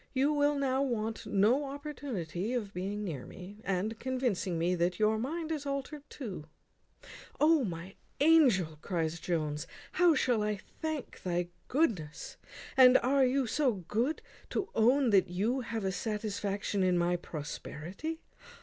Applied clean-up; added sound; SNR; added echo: none; none; none; none.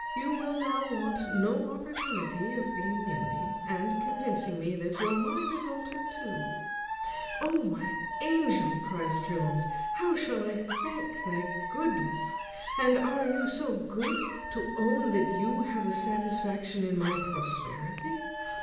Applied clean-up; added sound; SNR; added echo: none; Alarm / Dog; 4 dB; reverberation time 0.9 s.